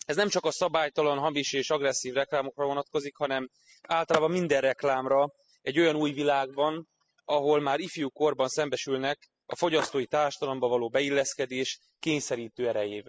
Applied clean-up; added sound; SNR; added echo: classical method spectral subtraction.